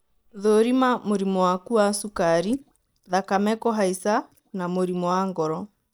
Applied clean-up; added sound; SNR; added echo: neural mask model DeepFilterNet 3.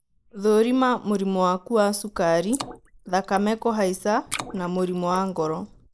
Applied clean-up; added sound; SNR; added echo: neural mask model Resemble Enhance denoiser.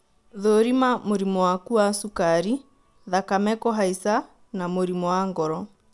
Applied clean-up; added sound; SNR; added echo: none; none; none; none.